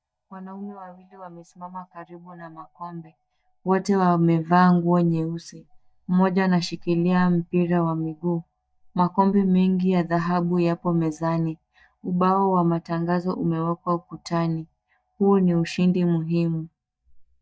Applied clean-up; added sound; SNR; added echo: neural mask model DeepFilterNet 3.